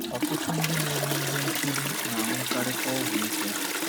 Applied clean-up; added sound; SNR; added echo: none; Toilet flush; -4 dB; none.